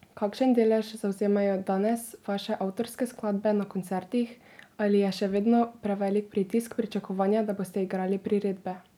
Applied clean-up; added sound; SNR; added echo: none; none; none; none.